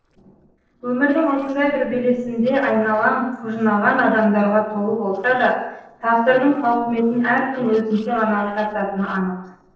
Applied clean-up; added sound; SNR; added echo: neural separator model SepFormer DNS4.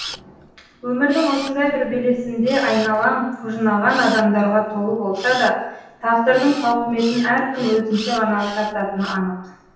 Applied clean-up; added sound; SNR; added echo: none; Camera; 17 dB; reverberation time 0.9 s.